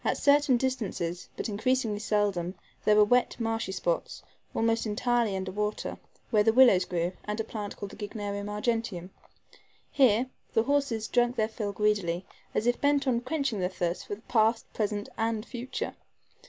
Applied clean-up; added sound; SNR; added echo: none; none; none; none.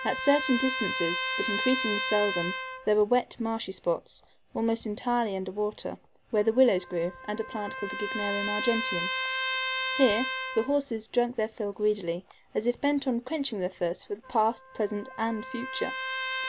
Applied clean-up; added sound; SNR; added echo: none; Trumpet; 5 dB; none.